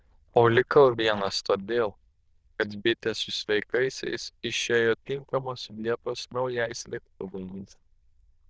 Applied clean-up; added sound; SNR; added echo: neural diffusion model UNIVERSE++.